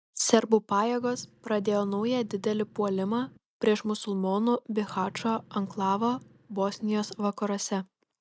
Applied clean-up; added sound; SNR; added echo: neural mask model DeepFilterNet 3.